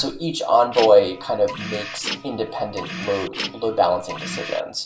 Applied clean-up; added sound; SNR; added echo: none; Printer; 11 dB; reverberation time 0.2 s.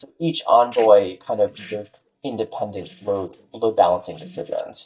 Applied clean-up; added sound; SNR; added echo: neural mask model DeepFilterNet 3.